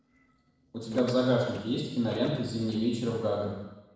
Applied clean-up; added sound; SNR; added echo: neural separator model SepFormer DNS4.